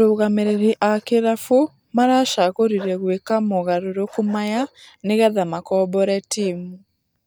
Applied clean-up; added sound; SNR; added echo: neural mask model DeepFilterNet 3.